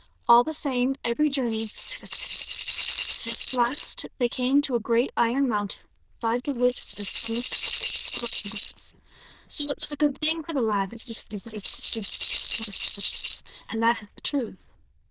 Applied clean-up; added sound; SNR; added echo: neural diffusion model UNIVERSE++.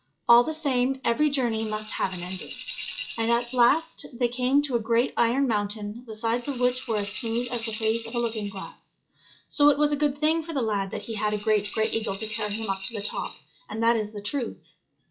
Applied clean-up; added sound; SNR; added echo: classical method log-MMSE.